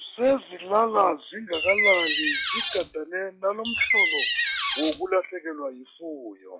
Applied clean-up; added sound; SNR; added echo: classical method log-MMSE.